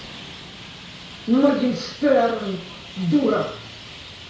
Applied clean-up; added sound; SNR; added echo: none; Traffic noise, roadway noise; 15 dB; reverberation time 0.6 s.